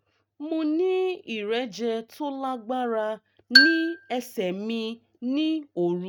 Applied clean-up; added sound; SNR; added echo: neural mask model RNNoise.